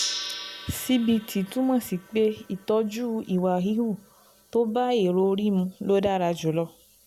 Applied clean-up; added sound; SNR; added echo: none; Gong; 15 dB; none.